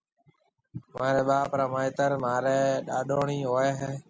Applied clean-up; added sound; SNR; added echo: none; none; none; none.